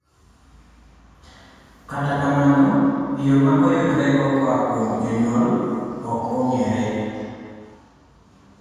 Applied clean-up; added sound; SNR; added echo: none; none; none; reverberation time 2.1 s.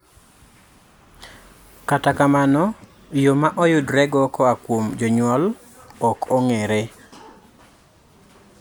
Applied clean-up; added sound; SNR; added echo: none; none; none; none.